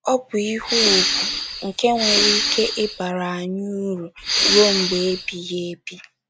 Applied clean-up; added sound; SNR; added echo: none; Respiratory sounds; -2 dB; none.